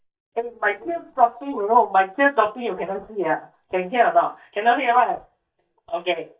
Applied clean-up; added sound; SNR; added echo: neural mask model DeepFilterNet 3.